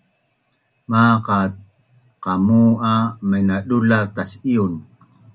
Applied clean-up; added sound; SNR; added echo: none; none; none; none.